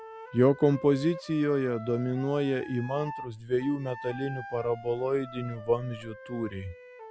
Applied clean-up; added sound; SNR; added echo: none; Wind instrument, woodwind instrument; 15 dB; none.